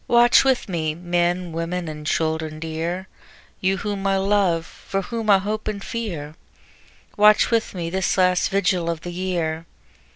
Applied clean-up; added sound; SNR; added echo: none; none; none; none.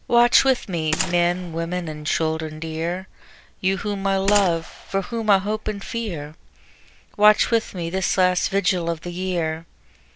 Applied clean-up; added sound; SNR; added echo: none; Gunshot, gunfire; 11 dB; none.